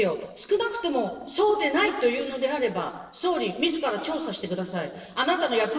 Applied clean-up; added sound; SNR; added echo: neural separator model SepFormer DNS4.